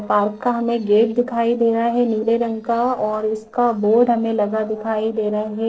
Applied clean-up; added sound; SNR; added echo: neural separator model SepFormer DNS4.